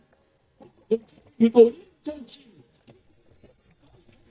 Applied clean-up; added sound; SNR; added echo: neural mask model DeepFilterNet 3.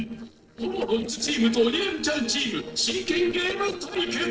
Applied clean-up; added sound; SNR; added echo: neural separator model SepFormer DNS4.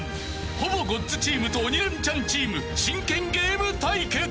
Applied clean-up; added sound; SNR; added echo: none; none; none; none.